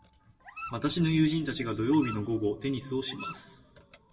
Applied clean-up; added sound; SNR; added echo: none; Dog; 16 dB; reverberation time 1.1 s.